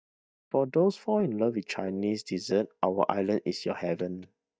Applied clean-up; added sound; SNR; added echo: neural mask model DeepFilterNet 3.